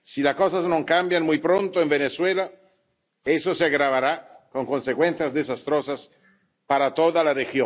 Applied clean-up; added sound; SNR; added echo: none; none; none; none.